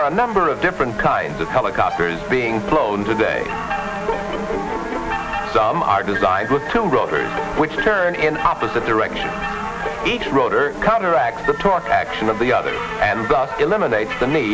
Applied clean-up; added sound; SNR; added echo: none; Bowed string instrument; 16 dB; none.